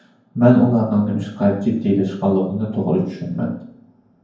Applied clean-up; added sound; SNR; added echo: none; none; none; reverberation time 0.9 s.